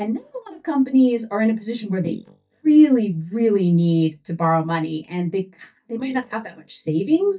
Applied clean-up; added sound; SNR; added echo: neural mask model DeepFilterNet 3.